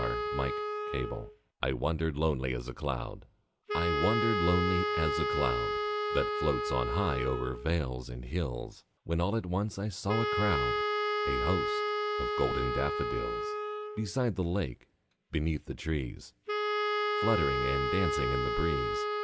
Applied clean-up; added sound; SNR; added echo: none; Wind instrument, woodwind instrument; 0 dB; none.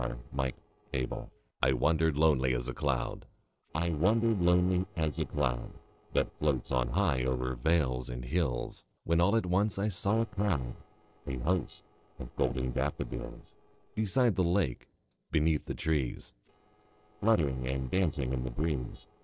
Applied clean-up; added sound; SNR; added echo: neural separator model SepFormer DNS4.